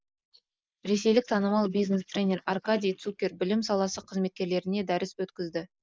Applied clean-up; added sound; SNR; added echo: neural mask model Resemble Enhance denoiser.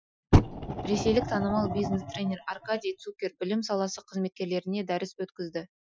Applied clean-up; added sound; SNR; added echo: classical method Wiener filter.